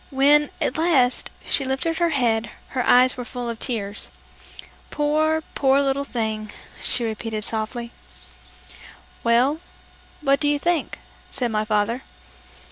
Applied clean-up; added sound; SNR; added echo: none; none; none; none.